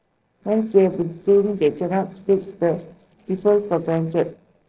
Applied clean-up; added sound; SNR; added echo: neural separator model SepFormer DNS4.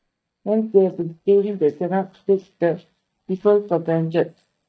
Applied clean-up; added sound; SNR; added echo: neural mask model DeepFilterNet 3.